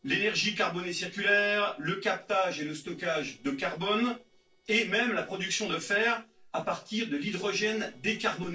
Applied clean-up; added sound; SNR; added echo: neural separator model SepFormer DNS4.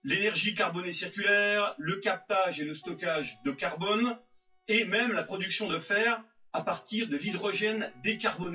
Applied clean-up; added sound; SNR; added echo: classical method WPE with log-MMSE.